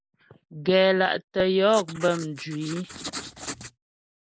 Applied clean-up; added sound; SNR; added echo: neural mask model Resemble Enhance denoiser.